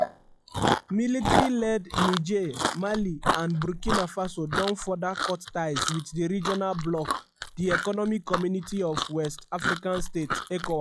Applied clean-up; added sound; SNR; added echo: classical method log-MMSE.